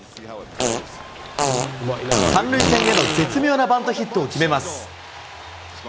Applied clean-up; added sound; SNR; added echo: none; Fart; 0 dB; none.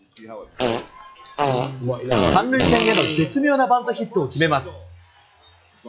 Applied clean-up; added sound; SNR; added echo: classical method log-MMSE.